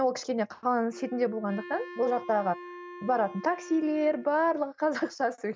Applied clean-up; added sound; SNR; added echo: none; Wind instrument, woodwind instrument; 15 dB; none.